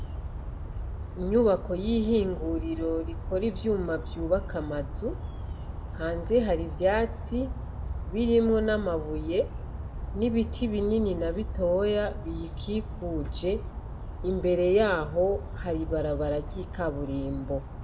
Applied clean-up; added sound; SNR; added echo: none; Bird vocalization, bird call, bird song; 7 dB; reverberation time 0.6 s.